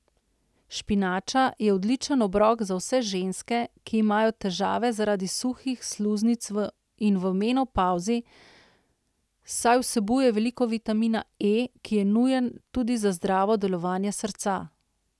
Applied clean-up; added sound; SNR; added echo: none; none; none; none.